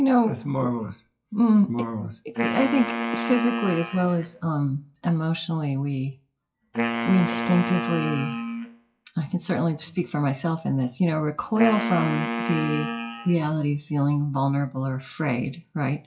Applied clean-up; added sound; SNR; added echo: classical method WPE with log-MMSE.